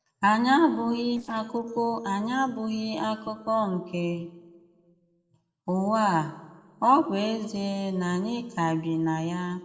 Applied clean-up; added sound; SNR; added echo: neural separator model SepFormer DNS4.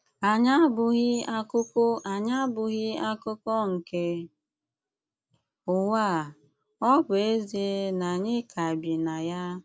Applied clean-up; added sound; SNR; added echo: none; none; none; none.